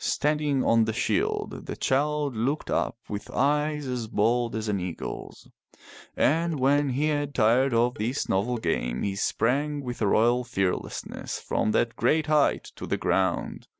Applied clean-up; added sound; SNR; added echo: none; Dishes, pots, and pans; 19 dB; none.